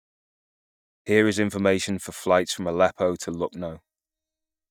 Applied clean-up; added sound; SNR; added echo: neural mask model DeepFilterNet 3.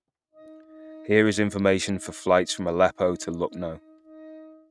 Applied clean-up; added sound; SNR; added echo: neural mask model RNNoise.